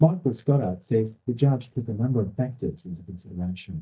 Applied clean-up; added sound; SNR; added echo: neural mask model DeepFilterNet 3.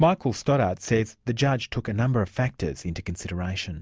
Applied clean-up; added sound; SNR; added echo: none; none; none; none.